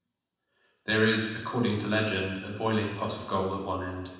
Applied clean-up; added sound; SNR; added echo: none; none; none; reverberation time 1.0 s.